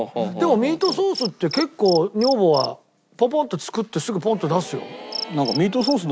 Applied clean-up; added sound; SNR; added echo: none; Cricket; 13 dB; none.